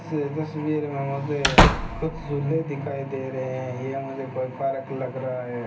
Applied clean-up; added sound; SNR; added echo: none; Slam / Wood; -4 dB; reverberation time 0.3 s.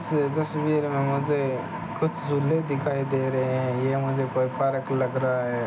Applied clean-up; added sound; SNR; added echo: none; none; none; none.